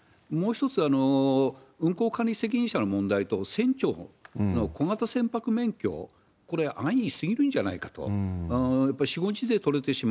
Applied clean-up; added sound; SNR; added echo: none; none; none; none.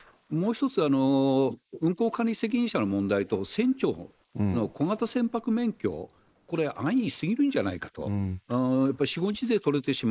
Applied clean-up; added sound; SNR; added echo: neural mask model Resemble Enhance denoiser.